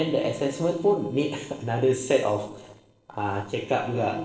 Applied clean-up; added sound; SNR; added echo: neural separator model SepFormer DNS4.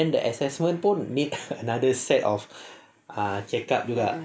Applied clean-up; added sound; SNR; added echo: none; none; none; none.